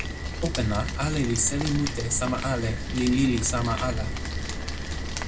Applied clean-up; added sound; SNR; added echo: none; Rain; 3 dB; reverberation time 0.4 s.